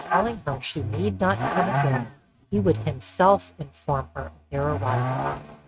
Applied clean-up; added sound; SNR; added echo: neural mask model RNNoise.